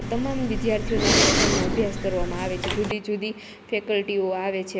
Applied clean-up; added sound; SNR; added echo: none; Respiratory sounds; -3 dB; none.